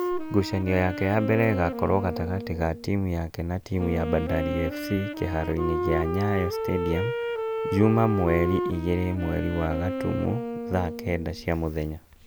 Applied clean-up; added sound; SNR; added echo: none; Wind instrument, woodwind instrument; 5 dB; none.